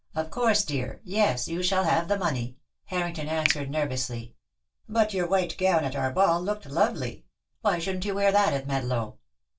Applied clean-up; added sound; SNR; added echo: none; Finger snapping; 11 dB; reverberation time 0.2 s.